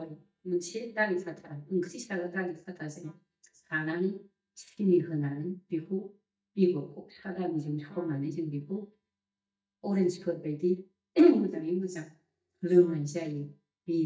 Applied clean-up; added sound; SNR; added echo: neural mask model DeepFilterNet 3.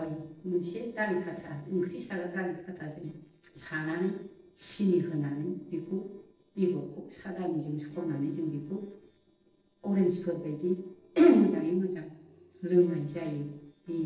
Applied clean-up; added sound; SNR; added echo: neural separator model SepFormer DNS4.